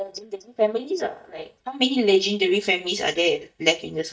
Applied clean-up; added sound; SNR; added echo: neural mask model DeepFilterNet 3.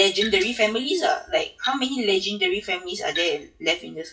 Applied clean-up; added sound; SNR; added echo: classical method WPE with log-MMSE.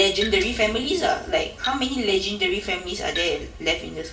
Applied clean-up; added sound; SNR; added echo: none; Glass; 14 dB; reverberation time 2.4 s.